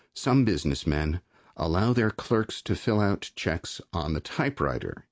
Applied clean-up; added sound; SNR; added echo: none; none; none; none.